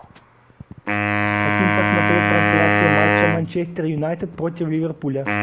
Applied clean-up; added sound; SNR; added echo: none; Wind instrument, woodwind instrument; -4 dB; none.